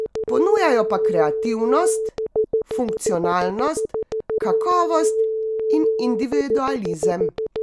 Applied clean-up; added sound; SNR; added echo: none; Telephone; -2 dB; none.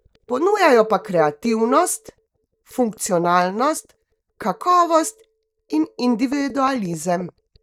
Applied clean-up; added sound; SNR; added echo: neural mask model DeepFilterNet 3.